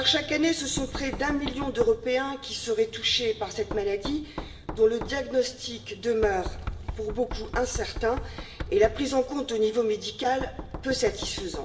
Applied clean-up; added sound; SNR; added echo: none; Knock; 10 dB; reverberation time 0.8 s.